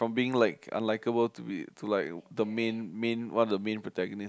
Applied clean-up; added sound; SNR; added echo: none; none; none; none.